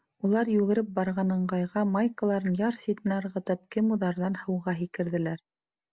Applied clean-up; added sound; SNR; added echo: none; none; none; none.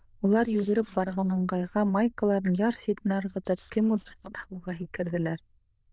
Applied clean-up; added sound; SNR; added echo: neural diffusion model UNIVERSE++.